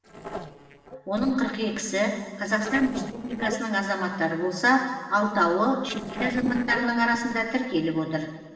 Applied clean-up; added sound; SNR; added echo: neural separator model SepFormer DNS4.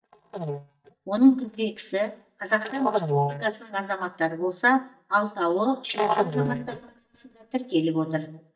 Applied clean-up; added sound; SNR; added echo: neural mask model DeepFilterNet 3.